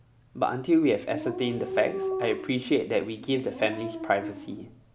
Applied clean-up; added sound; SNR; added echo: none; Dog; 9 dB; none.